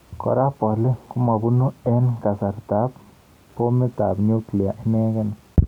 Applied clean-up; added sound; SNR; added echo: none; none; none; none.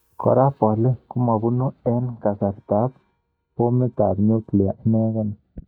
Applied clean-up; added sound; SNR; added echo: neural mask model DeepFilterNet 3.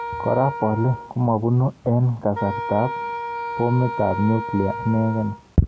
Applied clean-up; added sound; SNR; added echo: none; Wind instrument, woodwind instrument; 9 dB; none.